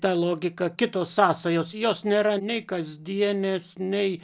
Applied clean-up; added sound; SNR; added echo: none; none; none; none.